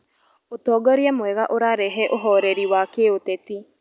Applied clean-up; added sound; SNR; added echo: none; none; none; none.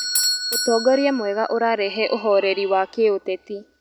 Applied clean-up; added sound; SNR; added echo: none; Bell / Doorbell; 8 dB; none.